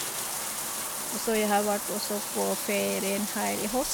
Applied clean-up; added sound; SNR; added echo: none; Bathtub (filling or washing); 3 dB; none.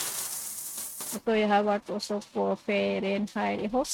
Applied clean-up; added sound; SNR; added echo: neural mask model RNNoise.